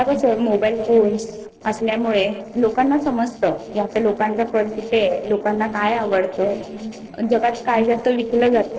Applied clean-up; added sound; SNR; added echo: neural separator model SepFormer DNS4.